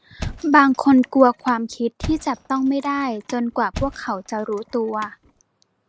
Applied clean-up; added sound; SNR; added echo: none; Thump, thud; 15 dB; none.